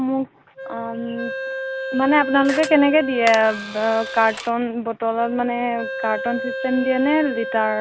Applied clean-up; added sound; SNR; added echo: none; Wind instrument, woodwind instrument + Camera; 9 dB; none.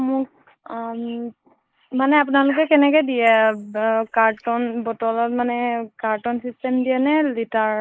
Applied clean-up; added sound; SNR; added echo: neural mask model Resemble Enhance denoiser.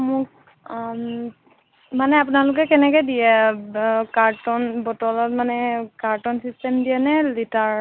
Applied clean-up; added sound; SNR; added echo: none; none; none; none.